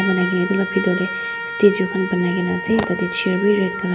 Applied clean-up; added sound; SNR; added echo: none; Trumpet; 7 dB; none.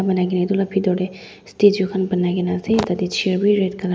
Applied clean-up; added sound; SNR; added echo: none; none; none; none.